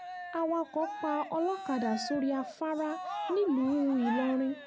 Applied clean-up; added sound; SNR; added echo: none; Cheering; 9 dB; none.